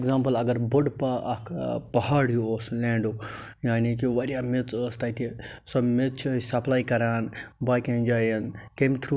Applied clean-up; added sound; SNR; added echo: none; none; none; none.